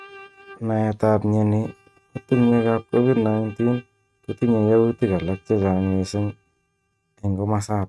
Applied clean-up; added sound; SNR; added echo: neural mask model RNNoise.